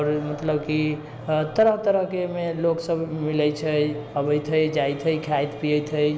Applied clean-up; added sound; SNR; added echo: none; none; none; none.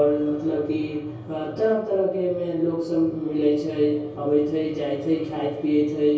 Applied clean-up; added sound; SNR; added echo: none; none; none; reverberation time 0.6 s.